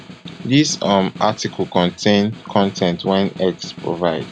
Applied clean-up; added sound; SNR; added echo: none; Snare drum; 17 dB; none.